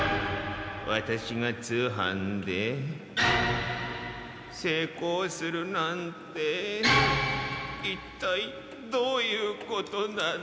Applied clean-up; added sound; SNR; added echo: none; Engine; 20 dB; none.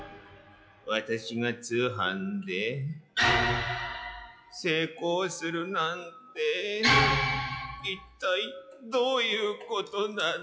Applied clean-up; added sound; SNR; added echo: classical method log-MMSE.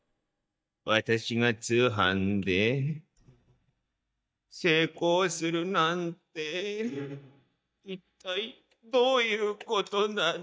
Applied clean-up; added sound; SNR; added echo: neural mask model DeepFilterNet 3.